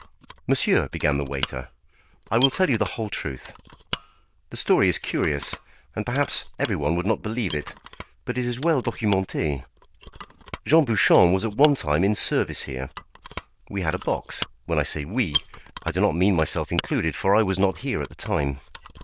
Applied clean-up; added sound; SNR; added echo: neural diffusion model UNIVERSE++.